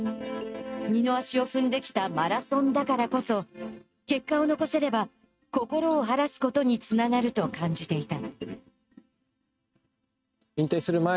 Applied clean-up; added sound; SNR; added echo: neural mask model RNNoise.